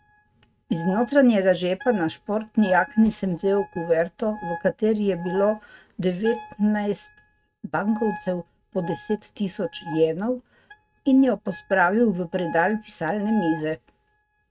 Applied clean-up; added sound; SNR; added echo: neural mask model RNNoise.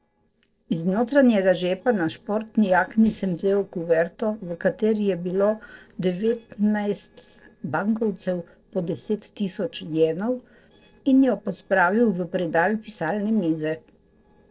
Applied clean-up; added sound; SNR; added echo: neural separator model SepFormer DNS4.